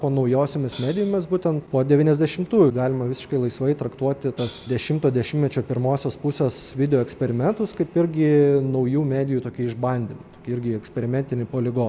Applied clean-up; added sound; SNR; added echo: none; Hi-hat; 16 dB; none.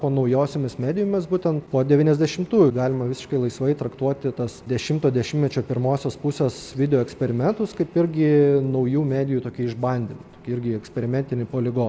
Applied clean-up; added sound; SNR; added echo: none; none; none; none.